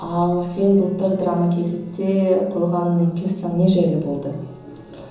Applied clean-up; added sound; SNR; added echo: none; none; none; reverberation time 0.7 s.